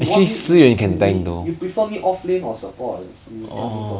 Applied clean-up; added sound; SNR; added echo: none; none; none; none.